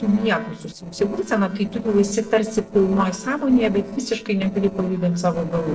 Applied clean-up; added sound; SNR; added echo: neural separator model SepFormer DNS4.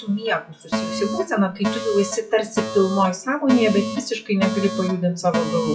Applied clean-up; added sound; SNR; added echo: classical method WPE with log-MMSE.